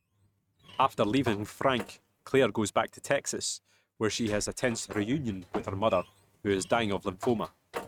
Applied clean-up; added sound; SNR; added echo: neural mask model RNNoise.